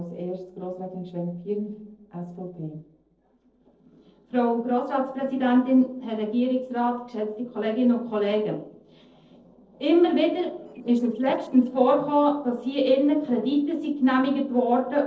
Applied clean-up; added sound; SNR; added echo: neural separator model SepFormer DNS4.